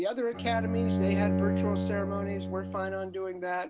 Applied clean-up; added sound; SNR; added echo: none; Bowed string instrument; -2 dB; none.